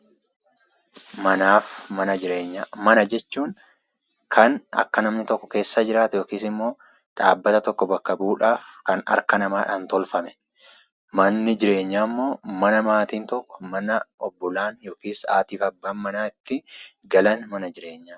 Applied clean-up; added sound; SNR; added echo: none; none; none; none.